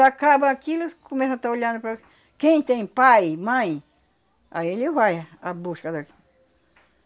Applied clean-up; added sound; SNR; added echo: none; none; none; none.